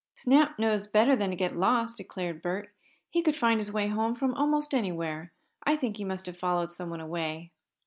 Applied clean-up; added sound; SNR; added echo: none; none; none; none.